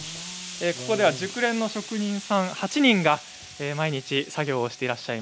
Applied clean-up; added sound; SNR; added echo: none; Explosion; 14 dB; none.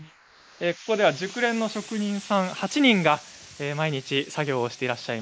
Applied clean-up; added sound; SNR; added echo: neural mask model Resemble Enhance denoiser.